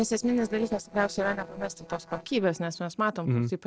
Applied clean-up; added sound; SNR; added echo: neural separator model SepFormer DNS4.